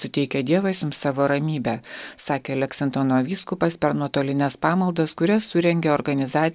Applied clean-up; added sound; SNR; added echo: none; none; none; none.